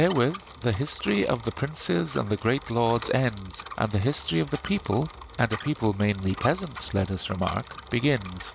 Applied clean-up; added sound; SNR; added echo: none; Bicycle; 15 dB; none.